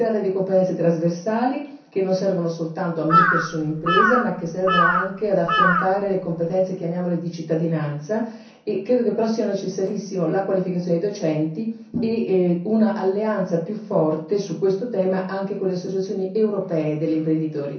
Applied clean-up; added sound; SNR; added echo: none; Bird vocalization, bird call, bird song / Crow; -1 dB; reverberation time 0.6 s.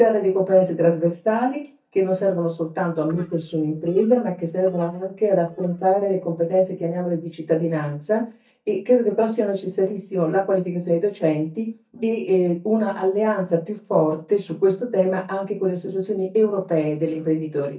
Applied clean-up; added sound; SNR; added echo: neural mask model DeepFilterNet 3.